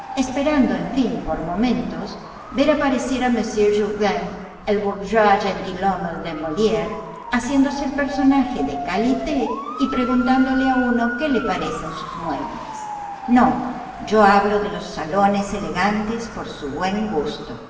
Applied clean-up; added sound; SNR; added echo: none; Motor vehicle (road) / Siren; 13 dB; reverberation time 1.2 s.